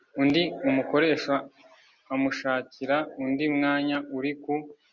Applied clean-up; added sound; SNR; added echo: none; none; none; none.